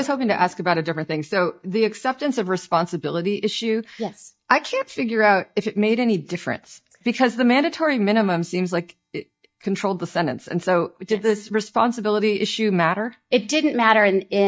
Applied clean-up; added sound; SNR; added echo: neural mask model DeepFilterNet 3.